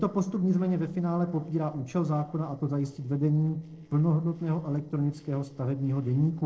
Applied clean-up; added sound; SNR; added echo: neural separator model SepFormer DNS4.